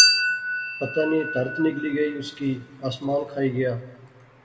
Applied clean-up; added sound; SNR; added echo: none; Chink, clink; 0 dB; reverberation time 1.6 s.